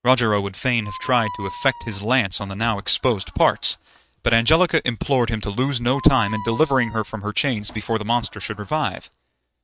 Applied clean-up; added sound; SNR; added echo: neural mask model RNNoise.